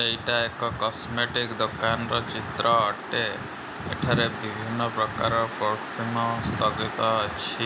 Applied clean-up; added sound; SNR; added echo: none; none; none; none.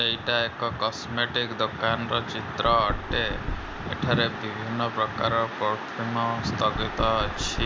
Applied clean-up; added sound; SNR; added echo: none; Knock; 11 dB; none.